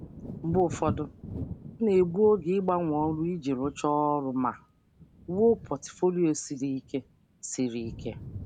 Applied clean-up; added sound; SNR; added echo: none; Thunder / Wind; 14 dB; none.